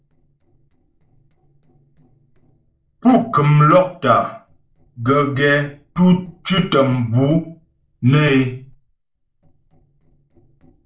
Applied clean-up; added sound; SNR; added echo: neural separator model SepFormer DNS4.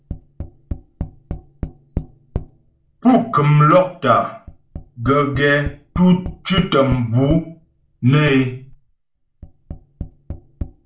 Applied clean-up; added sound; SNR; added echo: none; Tap; 13 dB; reverberation time 0.4 s.